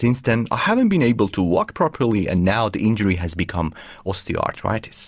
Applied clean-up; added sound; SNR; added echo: none; none; none; none.